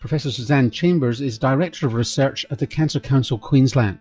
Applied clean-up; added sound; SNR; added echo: classical method log-MMSE.